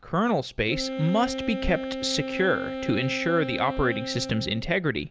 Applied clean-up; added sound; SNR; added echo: none; Wind instrument, woodwind instrument; 7 dB; none.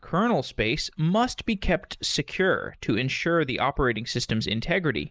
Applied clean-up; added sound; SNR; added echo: neural mask model Resemble Enhance denoiser.